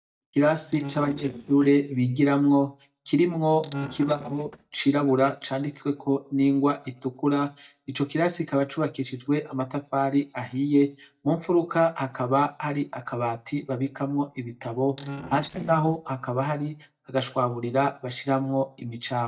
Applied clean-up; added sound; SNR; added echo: neural mask model DeepFilterNet 3.